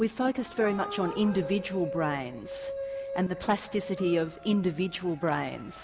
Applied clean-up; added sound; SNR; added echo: none; none; none; none.